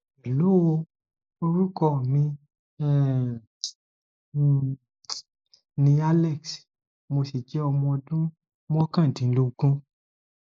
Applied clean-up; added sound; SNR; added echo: neural mask model Resemble Enhance denoiser.